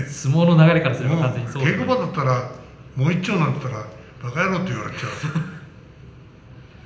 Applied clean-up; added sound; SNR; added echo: none; none; none; reverberation time 0.8 s.